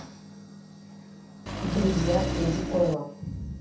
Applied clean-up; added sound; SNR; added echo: none; Engine; 1 dB; reverberation time 0.7 s.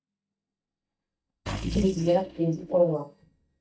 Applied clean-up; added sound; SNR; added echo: neural mask model DeepFilterNet 3.